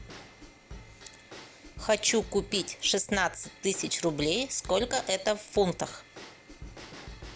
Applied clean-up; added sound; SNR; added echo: none; Bell / Drum / Drum kit; 16 dB; none.